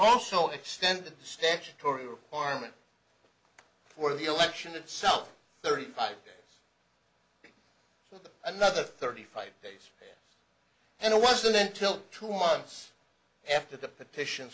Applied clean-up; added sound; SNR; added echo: none; none; none; none.